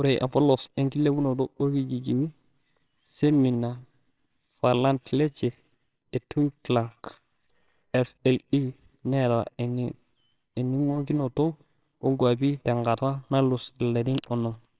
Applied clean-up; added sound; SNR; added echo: neural separator model SepFormer WHAMR!.